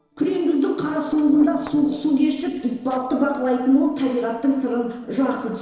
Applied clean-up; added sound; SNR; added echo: neural separator model SepFormer DNS4.